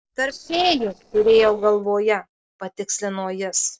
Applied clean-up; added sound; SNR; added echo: neural separator model SepFormer DNS4.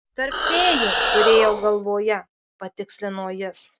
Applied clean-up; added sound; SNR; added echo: none; Animal; 0 dB; none.